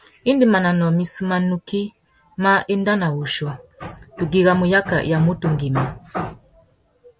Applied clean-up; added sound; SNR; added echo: none; none; none; none.